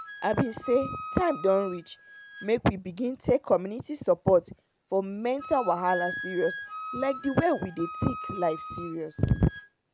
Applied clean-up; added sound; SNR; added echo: none; Wind instrument, woodwind instrument; 13 dB; none.